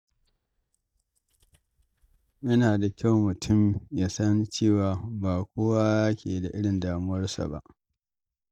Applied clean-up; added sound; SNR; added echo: neural mask model DeepFilterNet 3.